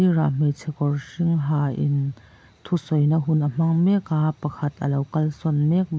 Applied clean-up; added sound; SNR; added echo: none; none; none; none.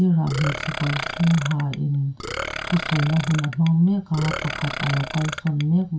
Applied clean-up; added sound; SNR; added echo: none; Burping, eructation; 9 dB; reverberation time 0.2 s.